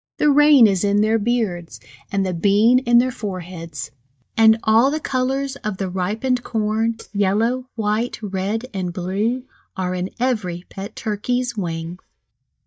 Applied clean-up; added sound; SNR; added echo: neural mask model DeepFilterNet 3.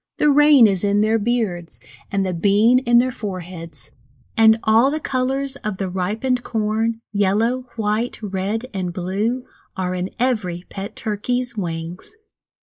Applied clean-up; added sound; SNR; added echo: neural mask model Resemble Enhance denoiser.